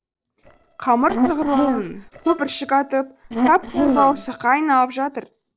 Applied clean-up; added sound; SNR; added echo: neural separator model SepFormer DNS4.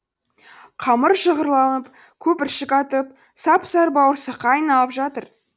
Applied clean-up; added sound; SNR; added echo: none; none; none; none.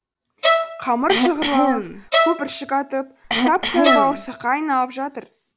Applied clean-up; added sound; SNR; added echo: none; Cough + Bowed string instrument; -1 dB; none.